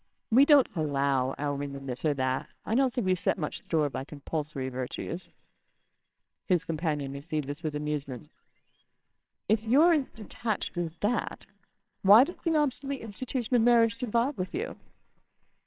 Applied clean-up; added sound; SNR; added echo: neural separator model SepFormer WHAMR!.